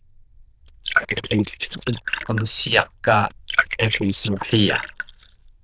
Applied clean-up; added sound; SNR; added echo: neural diffusion model UNIVERSE++.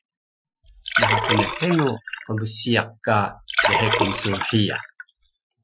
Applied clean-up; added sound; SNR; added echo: classical method Wiener filter.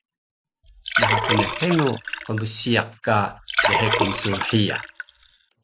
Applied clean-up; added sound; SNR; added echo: none; Liquid; 0 dB; none.